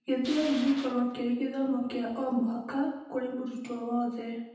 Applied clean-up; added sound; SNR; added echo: none; Tools; 13 dB; reverberation time 0.9 s.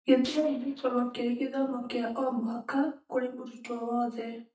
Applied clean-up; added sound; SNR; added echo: neural mask model DeepFilterNet 3.